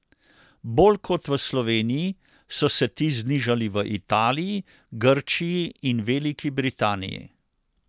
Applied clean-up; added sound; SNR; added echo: none; none; none; none.